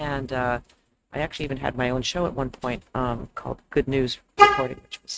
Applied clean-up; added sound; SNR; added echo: neural mask model RNNoise.